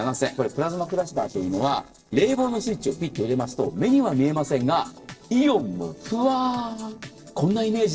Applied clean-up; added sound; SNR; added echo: neural separator model SepFormer DNS4.